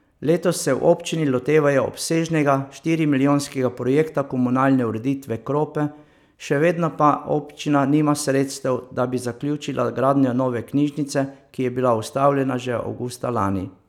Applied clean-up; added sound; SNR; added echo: none; none; none; none.